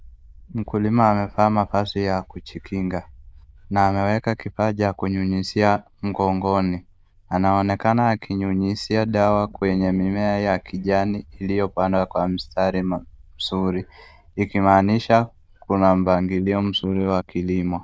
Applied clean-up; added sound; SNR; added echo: neural diffusion model UNIVERSE++.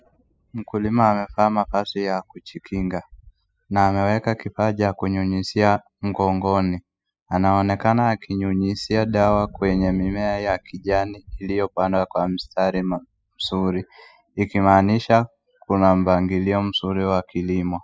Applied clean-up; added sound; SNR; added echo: classical method spectral subtraction.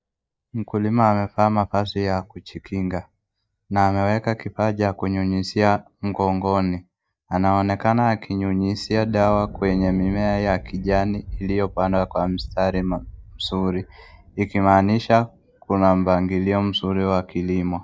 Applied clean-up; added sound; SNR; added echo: neural mask model DeepFilterNet 3.